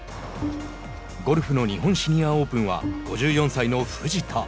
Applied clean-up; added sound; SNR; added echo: none; Bowed string instrument; 12 dB; none.